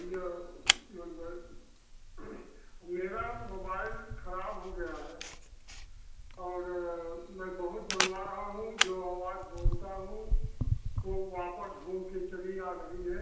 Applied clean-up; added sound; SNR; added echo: none; Camera; -3 dB; reverberation time 0.9 s.